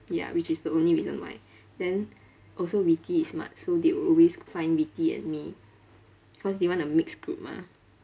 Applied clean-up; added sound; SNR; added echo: none; none; none; none.